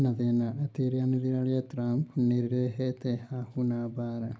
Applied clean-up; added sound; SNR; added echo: none; none; none; none.